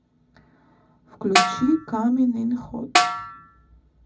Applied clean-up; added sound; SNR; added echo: none; Snare drum; -2 dB; reverberation time 0.4 s.